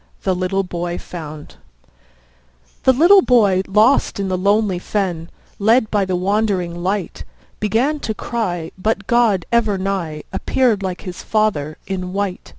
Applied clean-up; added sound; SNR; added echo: none; none; none; none.